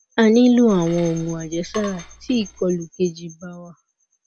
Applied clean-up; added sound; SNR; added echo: none; Cutlery, silverware / Dishes, pots, and pans; 20 dB; none.